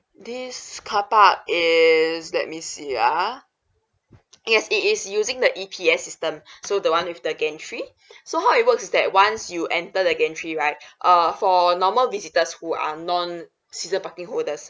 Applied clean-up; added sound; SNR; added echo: none; none; none; none.